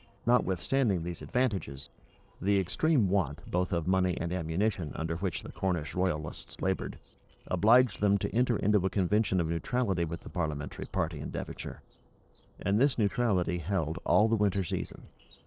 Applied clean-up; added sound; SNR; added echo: neural separator model SepFormer DNS4.